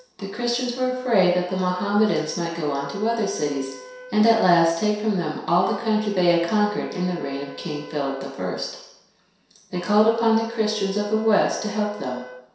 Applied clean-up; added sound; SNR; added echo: none; Wind instrument, woodwind instrument; 20 dB; reverberation time 0.7 s.